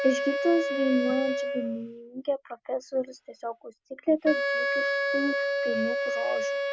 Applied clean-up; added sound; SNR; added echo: none; Wind instrument, woodwind instrument; 1 dB; none.